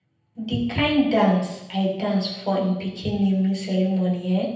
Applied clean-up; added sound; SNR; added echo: none; none; none; reverberation time 0.9 s.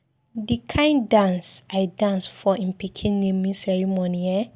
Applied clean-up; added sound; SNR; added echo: none; none; none; none.